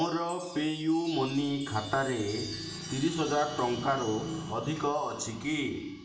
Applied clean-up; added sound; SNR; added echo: none; Chime; 15 dB; reverberation time 0.2 s.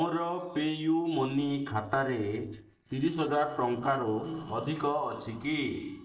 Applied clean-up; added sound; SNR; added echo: neural separator model SepFormer DNS4.